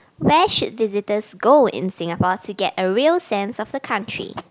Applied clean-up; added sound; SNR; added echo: none; none; none; none.